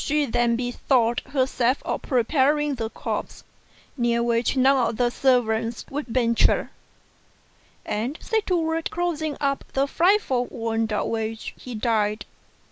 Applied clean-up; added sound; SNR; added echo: none; none; none; none.